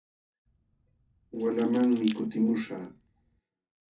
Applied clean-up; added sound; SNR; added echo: none; Keys jangling; 17 dB; reverberation time 0.3 s.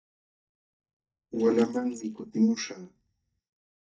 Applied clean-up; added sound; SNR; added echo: neural mask model DeepFilterNet 3.